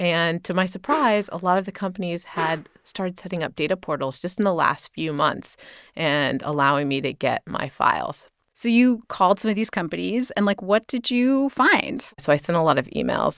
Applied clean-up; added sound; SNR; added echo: neural mask model RNNoise.